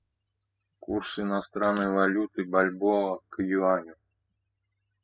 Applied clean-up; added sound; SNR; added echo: classical method spectral subtraction.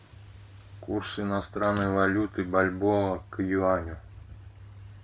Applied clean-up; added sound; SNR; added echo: none; Fart; 20 dB; none.